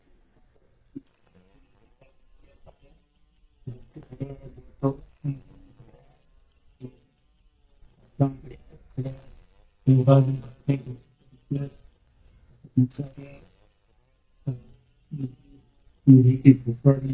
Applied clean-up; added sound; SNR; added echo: neural mask model DeepFilterNet 3.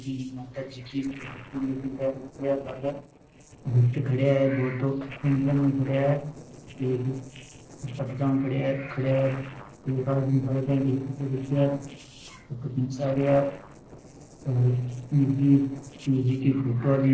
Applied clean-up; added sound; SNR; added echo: neural separator model SepFormer DNS4.